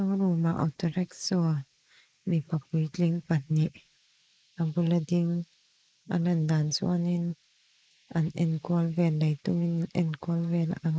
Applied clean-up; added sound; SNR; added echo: neural mask model Resemble Enhance denoiser.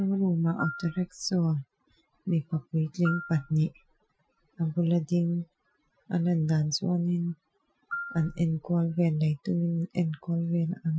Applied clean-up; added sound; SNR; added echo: classical method Wiener filter.